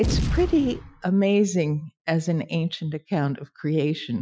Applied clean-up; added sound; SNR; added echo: classical method Wiener filter.